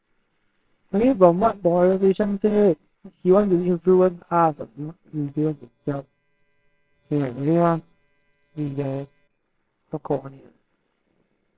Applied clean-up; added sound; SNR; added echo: neural separator model SepFormer WHAMR!.